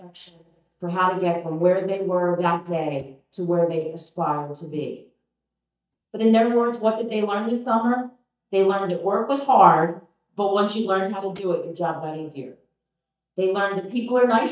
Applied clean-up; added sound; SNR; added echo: neural mask model DeepFilterNet 3.